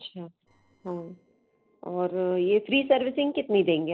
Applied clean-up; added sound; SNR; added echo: neural separator model SepFormer DNS4.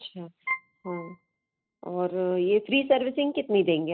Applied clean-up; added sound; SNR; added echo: neural mask model RNNoise.